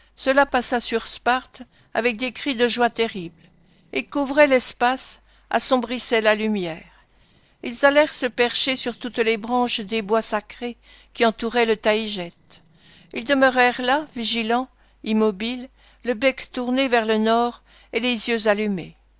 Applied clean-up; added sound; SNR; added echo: neural separator model SepFormer DNS4.